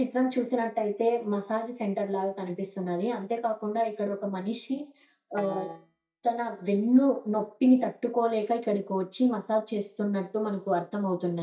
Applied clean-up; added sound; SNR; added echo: neural mask model DeepFilterNet 3.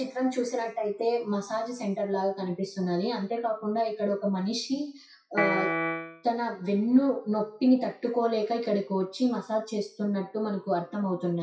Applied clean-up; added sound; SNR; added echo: classical method WPE with log-MMSE.